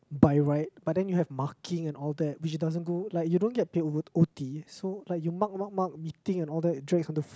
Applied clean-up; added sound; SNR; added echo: none; none; none; none.